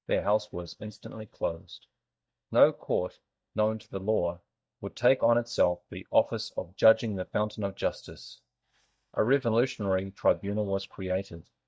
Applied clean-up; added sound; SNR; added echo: neural mask model DeepFilterNet 3.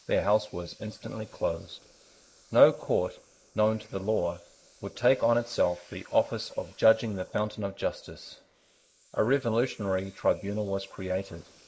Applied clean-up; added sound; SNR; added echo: neural mask model Resemble Enhance denoiser.